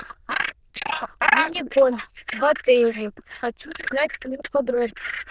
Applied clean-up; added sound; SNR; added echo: neural diffusion model UNIVERSE++.